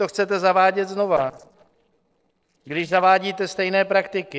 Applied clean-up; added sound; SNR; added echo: neural separator model SepFormer DNS4.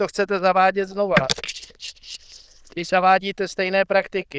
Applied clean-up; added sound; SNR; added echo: neural diffusion model UNIVERSE++.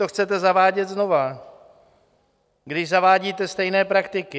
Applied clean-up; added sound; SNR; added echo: none; none; none; none.